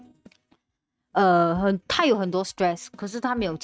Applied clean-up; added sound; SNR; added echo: neural mask model RNNoise.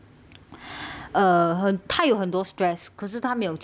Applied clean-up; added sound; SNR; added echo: none; none; none; none.